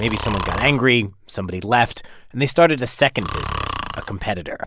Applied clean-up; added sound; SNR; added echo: none; Breathing; 10 dB; none.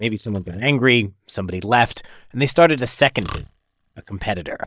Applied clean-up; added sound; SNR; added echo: neural mask model DeepFilterNet 3.